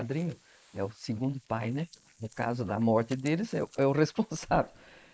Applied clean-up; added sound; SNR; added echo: neural mask model Resemble Enhance denoiser.